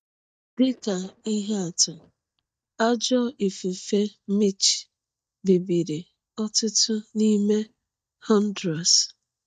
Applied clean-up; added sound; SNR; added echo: neural mask model DeepFilterNet 3.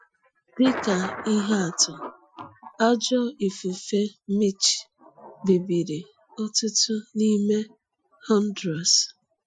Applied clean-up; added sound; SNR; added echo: classical method Wiener filter.